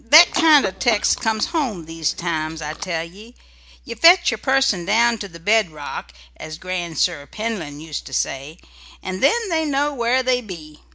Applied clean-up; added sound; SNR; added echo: none; Chewing, mastication / Cough; 12 dB; none.